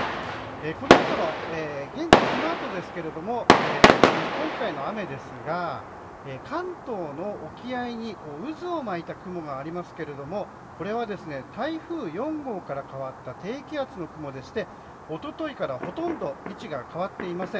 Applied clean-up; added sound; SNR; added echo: none; Fireworks; -5 dB; reverberation time 0.8 s.